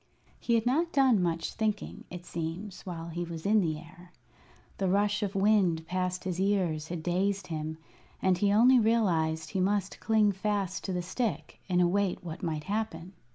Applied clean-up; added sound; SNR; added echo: none; none; none; none.